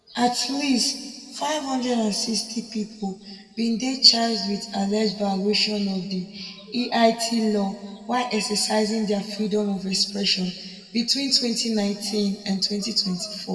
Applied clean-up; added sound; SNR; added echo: none; none; none; reverberation time 1.7 s.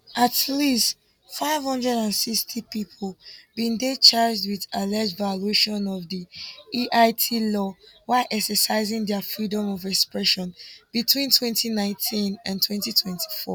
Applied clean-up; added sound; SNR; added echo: none; none; none; none.